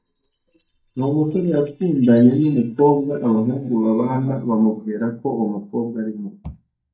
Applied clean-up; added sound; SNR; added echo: neural mask model DeepFilterNet 3.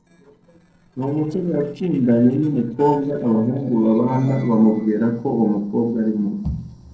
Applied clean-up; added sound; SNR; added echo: neural separator model SepFormer DNS4.